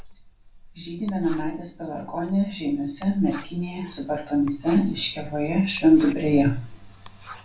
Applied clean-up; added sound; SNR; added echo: none; Writing; 18 dB; reverberation time 0.3 s.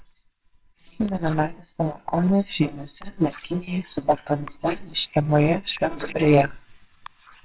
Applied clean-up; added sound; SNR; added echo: neural separator model SepFormer WHAMR!.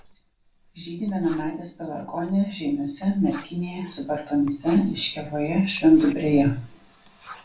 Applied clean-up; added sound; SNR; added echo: neural separator model SepFormer DNS4.